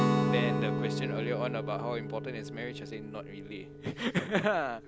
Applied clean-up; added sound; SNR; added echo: none; Guitar; -2 dB; none.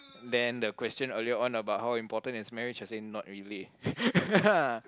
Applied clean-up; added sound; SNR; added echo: none; none; none; none.